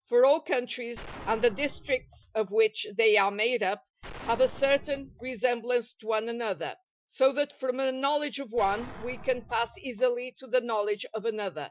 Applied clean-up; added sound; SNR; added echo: classical method Wiener filter.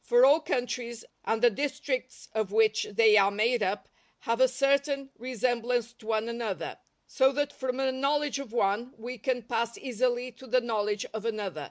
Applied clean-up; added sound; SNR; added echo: none; none; none; none.